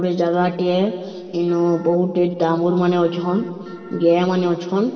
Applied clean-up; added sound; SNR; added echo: none; Piano; 20 dB; reverberation time 2.6 s.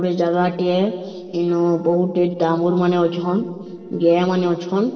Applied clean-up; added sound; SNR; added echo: neural separator model SepFormer DNS4.